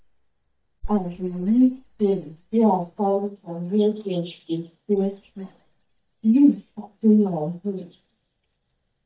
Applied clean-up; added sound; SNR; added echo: neural mask model DeepFilterNet 3.